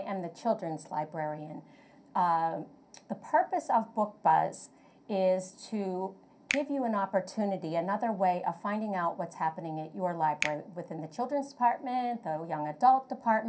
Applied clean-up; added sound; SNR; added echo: none; Finger snapping; 12 dB; reverberation time 0.3 s.